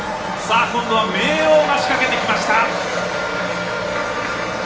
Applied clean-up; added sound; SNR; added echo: none; none; none; reverberation time 1.0 s.